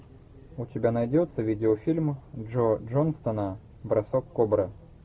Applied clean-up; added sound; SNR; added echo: none; none; none; none.